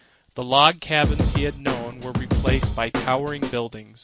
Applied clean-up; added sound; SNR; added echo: none; Snare drum / Drum kit; 0 dB; none.